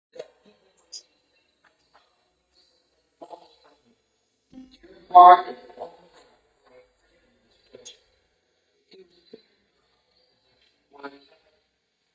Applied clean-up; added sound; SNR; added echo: neural mask model DeepFilterNet 3.